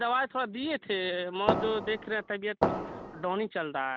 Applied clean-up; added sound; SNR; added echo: none; Fireworks; 0 dB; none.